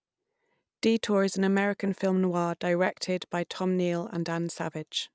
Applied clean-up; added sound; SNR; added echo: none; none; none; none.